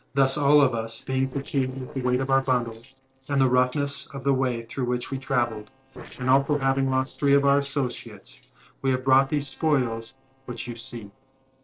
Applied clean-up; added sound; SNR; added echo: neural separator model SepFormer DNS4.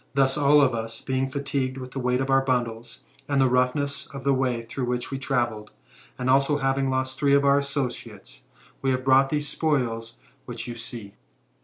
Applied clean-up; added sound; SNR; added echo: none; none; none; none.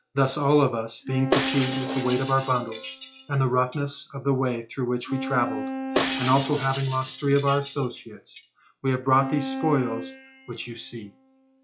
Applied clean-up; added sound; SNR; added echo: classical method log-MMSE.